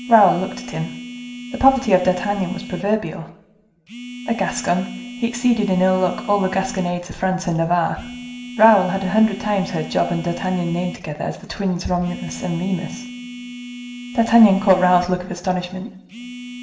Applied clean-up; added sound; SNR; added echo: none; Telephone; 14 dB; reverberation time 0.8 s.